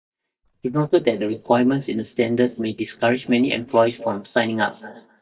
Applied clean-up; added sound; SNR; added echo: neural mask model DeepFilterNet 3.